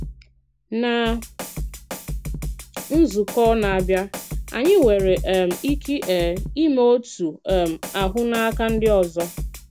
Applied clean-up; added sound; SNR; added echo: none; Drum kit; 9 dB; none.